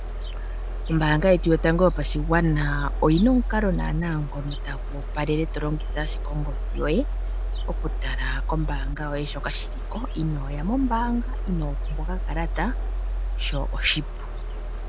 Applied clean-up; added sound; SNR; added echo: none; Mechanisms; 1 dB; none.